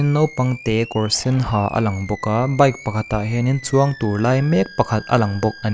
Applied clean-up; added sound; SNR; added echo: none; Animal; 20 dB; none.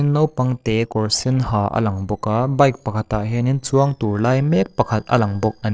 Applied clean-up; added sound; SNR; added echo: neural separator model SepFormer DNS4.